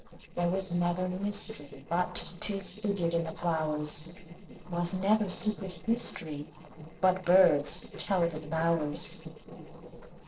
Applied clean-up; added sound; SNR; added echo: neural separator model SepFormer DNS4.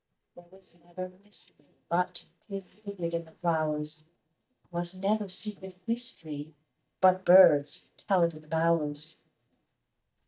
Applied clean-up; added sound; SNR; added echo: neural mask model DeepFilterNet 3.